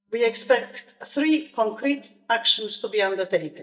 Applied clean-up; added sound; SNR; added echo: neural mask model DeepFilterNet 3.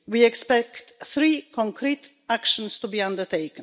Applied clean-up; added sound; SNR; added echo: none; none; none; none.